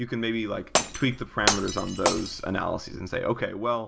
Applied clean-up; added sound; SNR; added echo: none; Glass; 1 dB; none.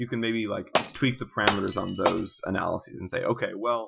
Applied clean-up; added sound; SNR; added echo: classical method Wiener filter.